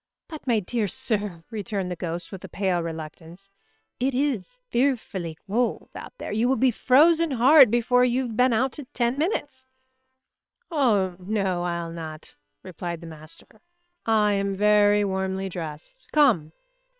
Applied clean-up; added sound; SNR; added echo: neural separator model SepFormer WHAM!.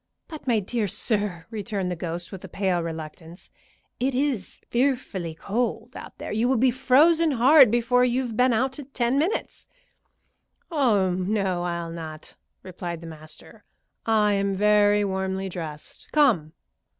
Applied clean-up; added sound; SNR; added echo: none; none; none; none.